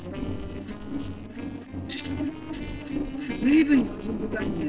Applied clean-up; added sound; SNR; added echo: neural separator model SepFormer DNS4.